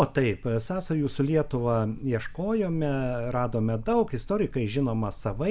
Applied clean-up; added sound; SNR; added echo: none; none; none; none.